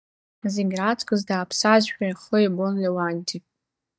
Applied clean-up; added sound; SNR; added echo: neural mask model DeepFilterNet 3.